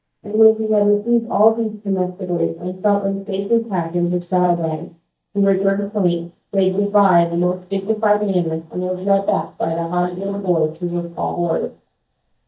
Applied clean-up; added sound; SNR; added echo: neural mask model DeepFilterNet 3.